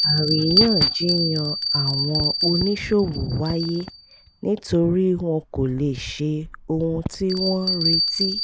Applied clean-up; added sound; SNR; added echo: none; Bell; 2 dB; none.